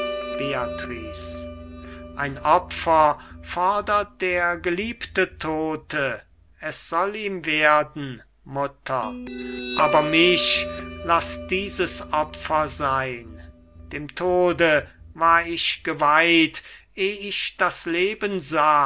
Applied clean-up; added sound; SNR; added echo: none; Guitar; 13 dB; none.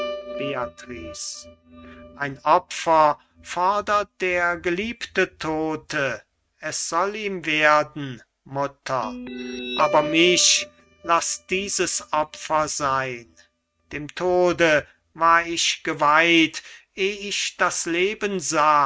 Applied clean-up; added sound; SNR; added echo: neural mask model RNNoise.